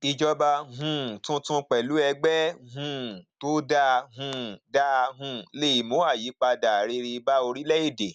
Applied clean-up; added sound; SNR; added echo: none; none; none; none.